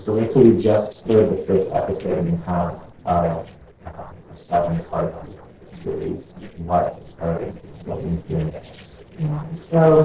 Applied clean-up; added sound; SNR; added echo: neural separator model SepFormer DNS4.